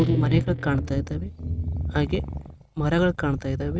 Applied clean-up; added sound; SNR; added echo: neural mask model RNNoise.